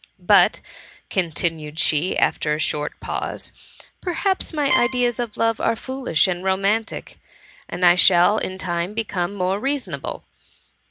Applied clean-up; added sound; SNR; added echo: none; Trumpet; 4 dB; none.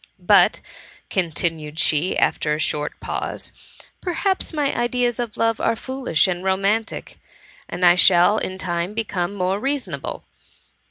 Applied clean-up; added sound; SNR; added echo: none; none; none; none.